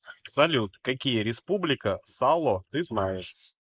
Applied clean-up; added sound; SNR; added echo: neural mask model Resemble Enhance denoiser.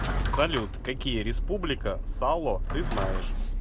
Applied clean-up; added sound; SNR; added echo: none; Drawer open or close / Wood; 11 dB; none.